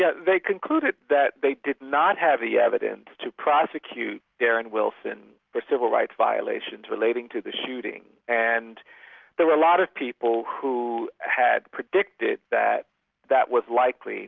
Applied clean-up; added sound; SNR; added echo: none; none; none; none.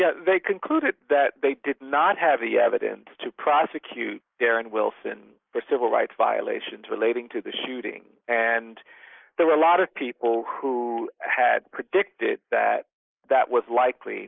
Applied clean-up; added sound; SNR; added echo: neural mask model Resemble Enhance denoiser.